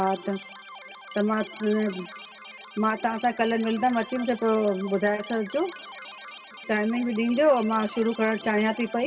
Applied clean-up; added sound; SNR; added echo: none; Keyboard (musical); 17 dB; reverberation time 2.3 s.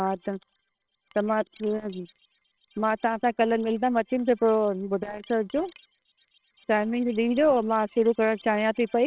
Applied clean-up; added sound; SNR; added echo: neural separator model SepFormer WHAMR!.